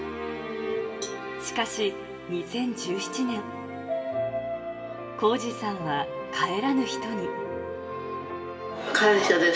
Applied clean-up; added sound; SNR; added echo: none; Cowbell; 20 dB; reverberation time 1.4 s.